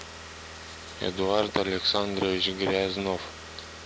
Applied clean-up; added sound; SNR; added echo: none; Car; 13 dB; none.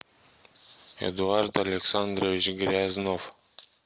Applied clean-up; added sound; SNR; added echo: none; none; none; none.